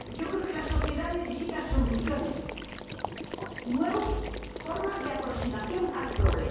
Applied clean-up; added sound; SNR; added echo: none; Water / Liquid; 8 dB; reverberation time 1.3 s.